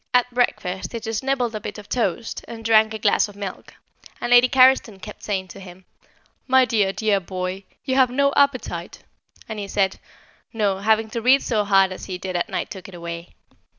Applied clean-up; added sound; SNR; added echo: none; none; none; none.